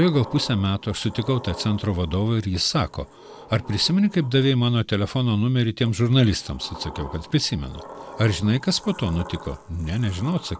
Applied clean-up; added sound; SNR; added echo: none; Sliding door; 19 dB; none.